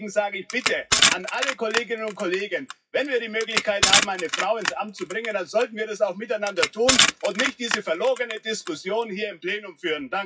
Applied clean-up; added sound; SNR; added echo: classical method WPE with log-MMSE.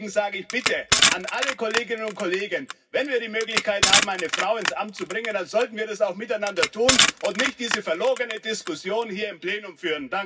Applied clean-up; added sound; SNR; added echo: none; Crushing; 0 dB; reverberation time 0.4 s.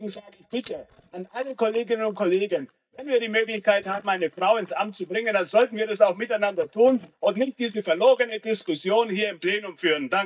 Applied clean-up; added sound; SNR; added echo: neural mask model DeepFilterNet 3.